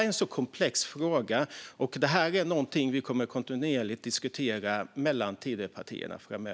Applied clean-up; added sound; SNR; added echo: none; none; none; none.